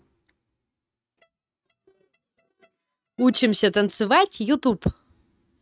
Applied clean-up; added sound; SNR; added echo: neural mask model RNNoise.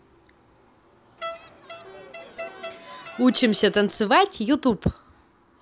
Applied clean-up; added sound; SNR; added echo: none; Crowd; 14 dB; none.